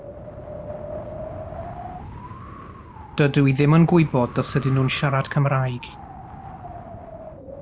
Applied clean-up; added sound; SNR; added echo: none; Wind; 13 dB; none.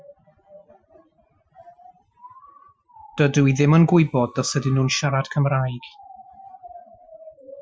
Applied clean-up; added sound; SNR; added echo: classical method Wiener filter.